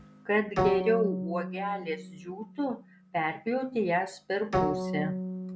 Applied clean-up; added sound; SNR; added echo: none; Bowed string instrument; 3 dB; none.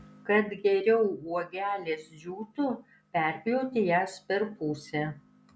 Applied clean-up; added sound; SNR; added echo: none; none; none; none.